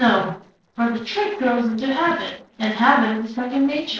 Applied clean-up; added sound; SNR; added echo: neural separator model SepFormer DNS4.